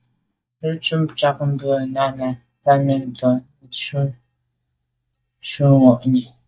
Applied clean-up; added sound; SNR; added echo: neural mask model DeepFilterNet 3.